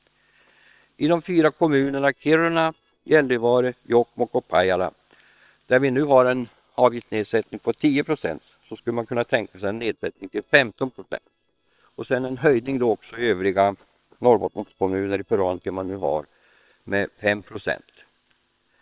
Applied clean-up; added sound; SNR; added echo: neural separator model SepFormer WHAM!.